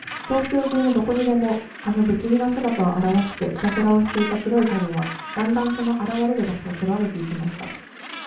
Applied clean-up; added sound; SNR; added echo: none; Gull, seagull; 14 dB; reverberation time 0.4 s.